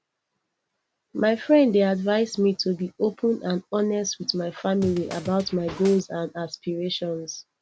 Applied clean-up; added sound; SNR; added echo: none; Scratching (performance technique); 13 dB; none.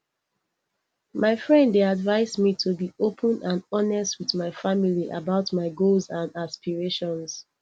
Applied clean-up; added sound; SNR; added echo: none; none; none; none.